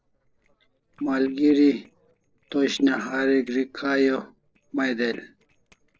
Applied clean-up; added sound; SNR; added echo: neural separator model SepFormer DNS4.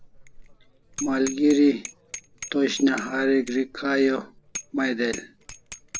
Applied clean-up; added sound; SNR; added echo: none; Bicycle bell; 16 dB; none.